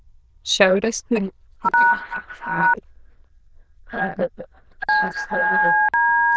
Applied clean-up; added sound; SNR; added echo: neural diffusion model UNIVERSE++.